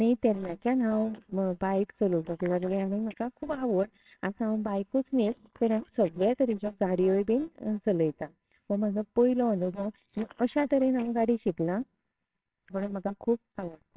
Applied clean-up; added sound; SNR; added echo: neural separator model SepFormer WHAMR!.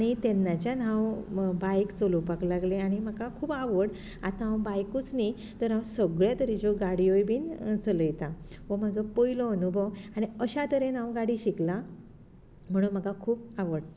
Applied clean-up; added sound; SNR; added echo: none; none; none; none.